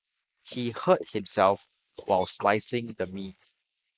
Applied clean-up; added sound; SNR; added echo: neural mask model Resemble Enhance denoiser.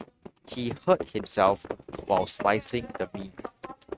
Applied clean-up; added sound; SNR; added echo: neural mask model RNNoise.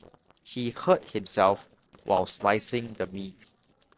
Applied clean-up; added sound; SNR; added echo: neural separator model SepFormer DNS4.